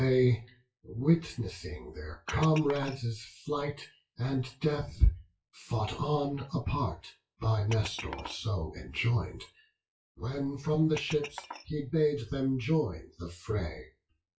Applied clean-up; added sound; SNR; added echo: classical method WPE with log-MMSE.